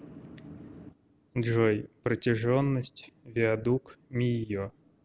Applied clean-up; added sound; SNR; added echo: none; none; none; none.